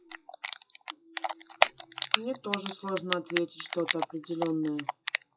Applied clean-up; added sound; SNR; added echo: classical method WPE with log-MMSE.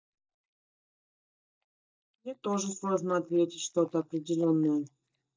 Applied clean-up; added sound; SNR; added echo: neural mask model DeepFilterNet 3.